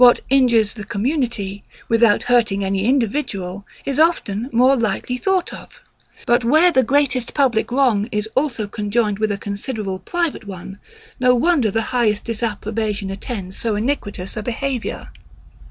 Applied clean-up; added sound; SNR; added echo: none; none; none; none.